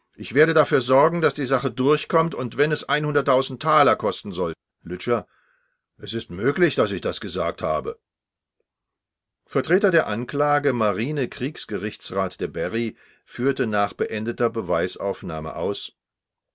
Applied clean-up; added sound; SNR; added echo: none; none; none; none.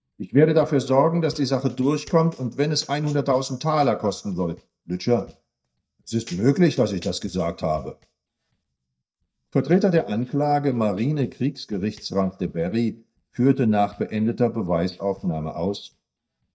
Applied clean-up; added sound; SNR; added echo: neural mask model DeepFilterNet 3.